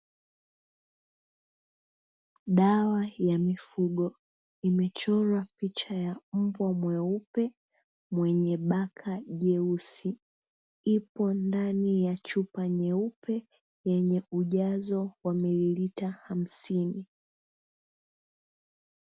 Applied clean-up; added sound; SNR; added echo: none; none; none; none.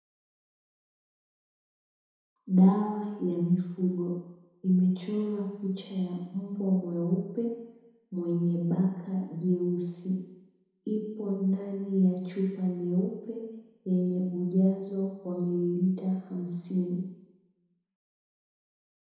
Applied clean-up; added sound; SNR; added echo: none; none; none; reverberation time 1.0 s.